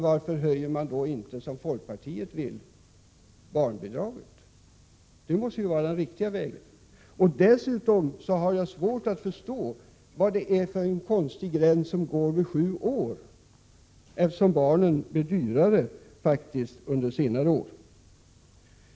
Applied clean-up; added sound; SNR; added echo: none; none; none; none.